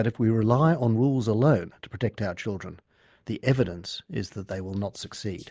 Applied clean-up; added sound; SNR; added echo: neural mask model Resemble Enhance denoiser.